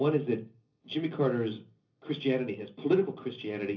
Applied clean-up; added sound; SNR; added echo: none; none; none; reverberation time 0.5 s.